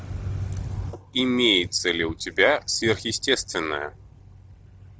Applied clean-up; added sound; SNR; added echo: none; none; none; none.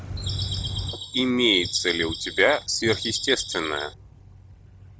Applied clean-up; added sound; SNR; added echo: none; Bird vocalization, bird call, bird song; 9 dB; none.